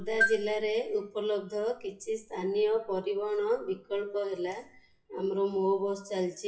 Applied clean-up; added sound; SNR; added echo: classical method WPE with log-MMSE.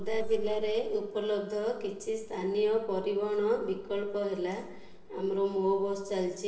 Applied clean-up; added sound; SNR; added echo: neural separator model SepFormer DNS4.